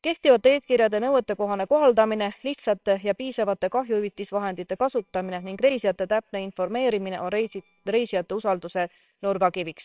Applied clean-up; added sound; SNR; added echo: neural separator model SepFormer WHAMR!.